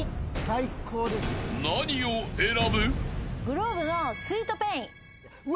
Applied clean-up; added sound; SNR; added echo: none; none; none; none.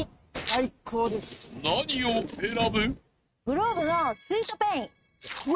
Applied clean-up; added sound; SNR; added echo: neural mask model RNNoise.